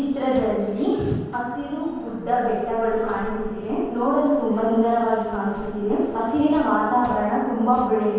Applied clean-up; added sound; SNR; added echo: none; Subway, metro, underground; 18 dB; reverberation time 1.2 s.